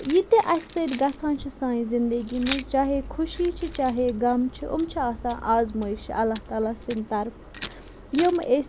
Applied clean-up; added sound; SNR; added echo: none; Keys jangling; 19 dB; none.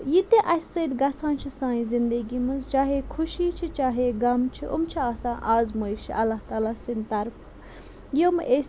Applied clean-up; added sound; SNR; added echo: none; none; none; none.